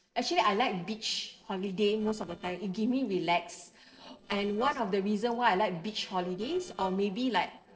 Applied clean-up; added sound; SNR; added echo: neural separator model SepFormer DNS4.